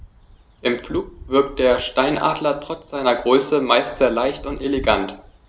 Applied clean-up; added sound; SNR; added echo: none; Bird; 19 dB; none.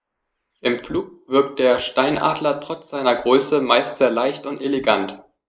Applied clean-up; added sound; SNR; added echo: neural mask model Resemble Enhance denoiser.